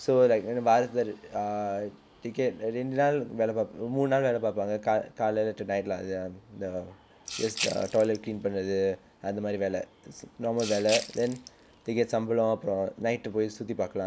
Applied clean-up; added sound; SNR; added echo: none; Rattle (instrument); 11 dB; none.